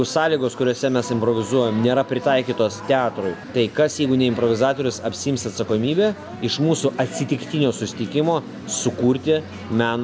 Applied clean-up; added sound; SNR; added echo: none; none; none; none.